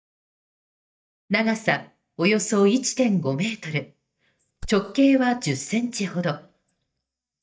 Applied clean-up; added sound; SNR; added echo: neural mask model DeepFilterNet 3.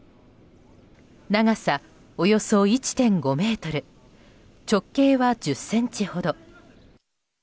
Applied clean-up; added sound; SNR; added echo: none; none; none; none.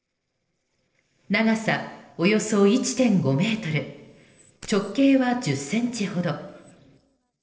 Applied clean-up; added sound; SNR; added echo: neural separator model SepFormer DNS4.